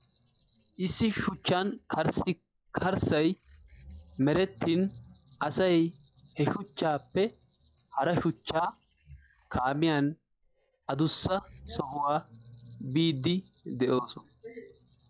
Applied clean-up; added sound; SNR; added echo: classical method log-MMSE.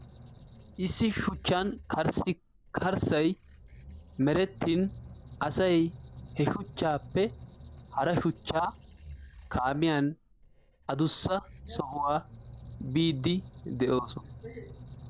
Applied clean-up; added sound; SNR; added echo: none; Squeak; 17 dB; none.